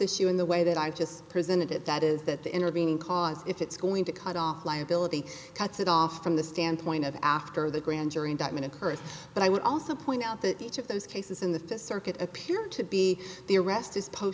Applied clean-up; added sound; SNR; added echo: none; none; none; none.